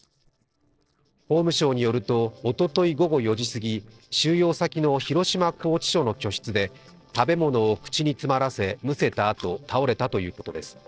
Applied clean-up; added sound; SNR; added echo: neural separator model SepFormer DNS4.